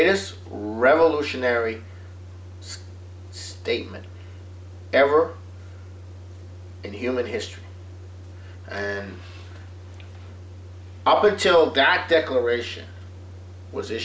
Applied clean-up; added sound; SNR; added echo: none; none; none; none.